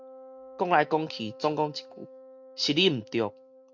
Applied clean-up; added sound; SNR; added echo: none; Wind instrument, woodwind instrument; 19 dB; none.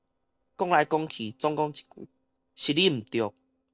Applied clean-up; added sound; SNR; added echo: neural separator model SepFormer DNS4.